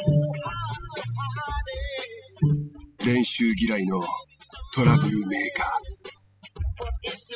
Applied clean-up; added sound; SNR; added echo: classical method spectral subtraction.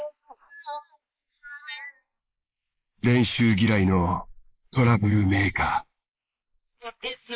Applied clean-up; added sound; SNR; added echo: neural mask model Resemble Enhance denoiser.